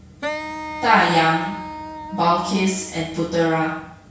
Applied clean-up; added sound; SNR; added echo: none; Wind instrument, woodwind instrument; 11 dB; reverberation time 0.6 s.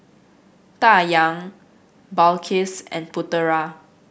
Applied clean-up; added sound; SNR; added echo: none; none; none; none.